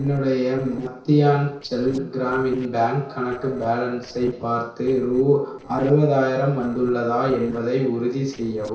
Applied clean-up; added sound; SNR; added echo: neural separator model SepFormer DNS4.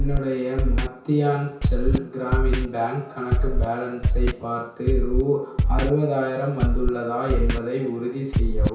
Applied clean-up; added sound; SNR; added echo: none; Scratching (performance technique); -2 dB; reverberation time 0.6 s.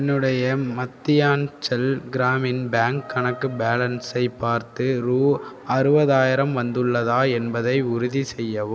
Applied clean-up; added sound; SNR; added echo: none; none; none; none.